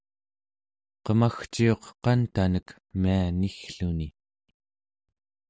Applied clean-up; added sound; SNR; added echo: none; none; none; none.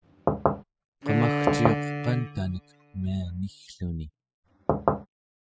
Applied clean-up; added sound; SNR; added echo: classical method spectral subtraction.